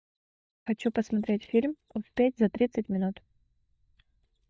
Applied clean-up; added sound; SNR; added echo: neural mask model DeepFilterNet 3.